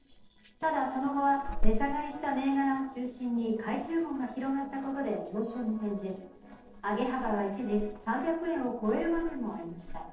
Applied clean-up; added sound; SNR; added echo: neural separator model SepFormer DNS4.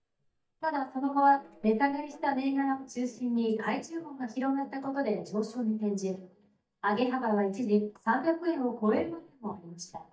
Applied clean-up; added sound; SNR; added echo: neural mask model DeepFilterNet 3.